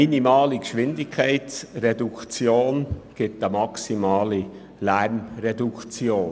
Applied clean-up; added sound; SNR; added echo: none; none; none; none.